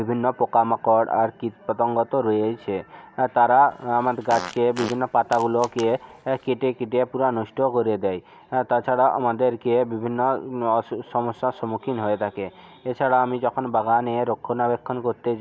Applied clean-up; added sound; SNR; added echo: none; Fart; 15 dB; none.